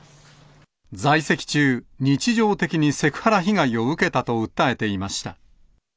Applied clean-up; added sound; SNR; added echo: none; none; none; none.